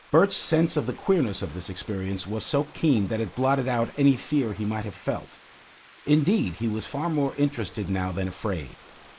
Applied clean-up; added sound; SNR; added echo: neural mask model Resemble Enhance denoiser.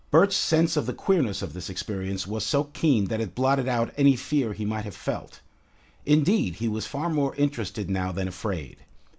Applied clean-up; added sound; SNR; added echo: none; none; none; none.